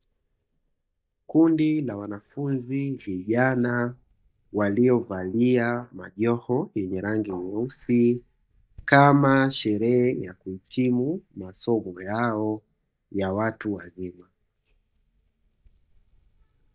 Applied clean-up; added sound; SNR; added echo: neural mask model DeepFilterNet 3.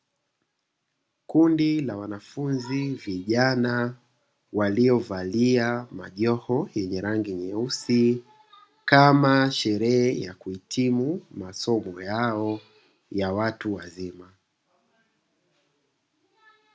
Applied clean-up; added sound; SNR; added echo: none; none; none; none.